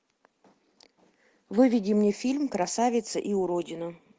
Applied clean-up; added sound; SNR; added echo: none; none; none; none.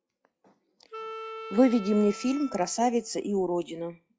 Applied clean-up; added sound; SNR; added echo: classical method log-MMSE.